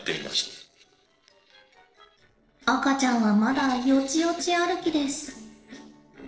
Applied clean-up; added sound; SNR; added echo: neural separator model SepFormer DNS4.